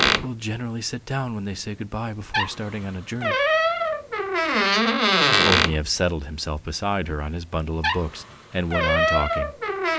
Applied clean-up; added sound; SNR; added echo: none; Door; -4 dB; none.